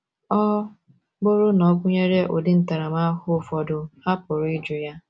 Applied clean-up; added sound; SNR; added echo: none; none; none; none.